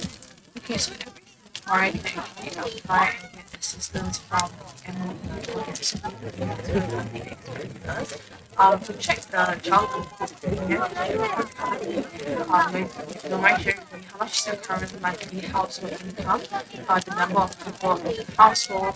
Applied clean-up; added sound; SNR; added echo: neural mask model RNNoise.